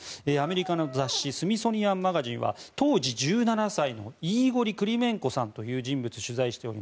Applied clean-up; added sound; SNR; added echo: none; Brass instrument; 16 dB; none.